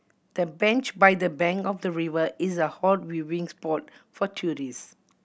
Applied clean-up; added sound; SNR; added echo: none; none; none; none.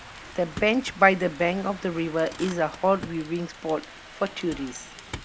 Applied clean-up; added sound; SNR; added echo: none; Rain + Motor vehicle (road); 15 dB; none.